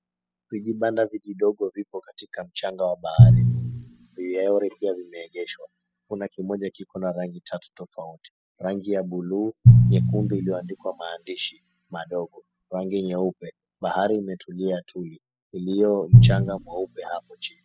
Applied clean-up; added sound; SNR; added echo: classical method spectral subtraction.